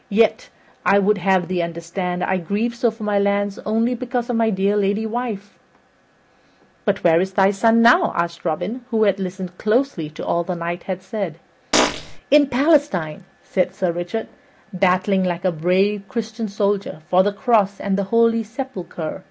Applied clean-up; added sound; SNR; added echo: none; Fart; -1 dB; none.